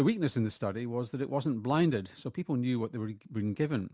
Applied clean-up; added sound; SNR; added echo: none; none; none; none.